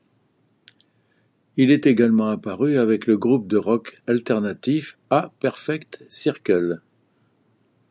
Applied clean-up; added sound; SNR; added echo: none; none; none; none.